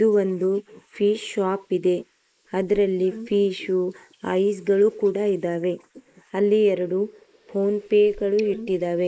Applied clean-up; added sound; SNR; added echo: neural mask model Resemble Enhance denoiser.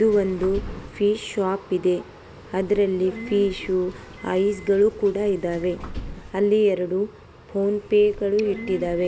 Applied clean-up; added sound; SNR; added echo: none; Subway, metro, underground; 16 dB; none.